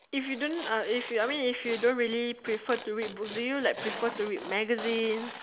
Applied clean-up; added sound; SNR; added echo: none; Tearing; 13 dB; none.